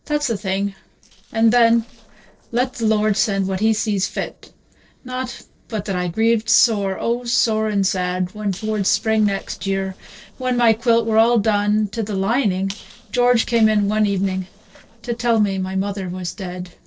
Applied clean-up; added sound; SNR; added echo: neural separator model SepFormer DNS4.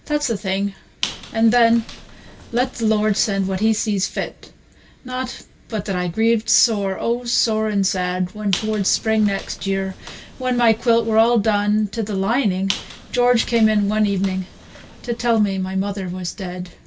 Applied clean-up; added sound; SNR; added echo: none; Squeak; 15 dB; reverberation time 0.1 s.